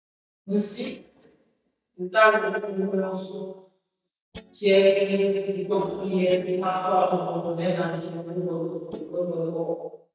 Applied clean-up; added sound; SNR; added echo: neural mask model DeepFilterNet 3.